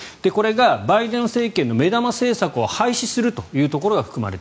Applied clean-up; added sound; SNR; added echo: none; none; none; none.